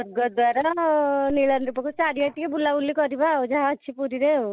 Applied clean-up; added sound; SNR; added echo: neural mask model DeepFilterNet 3.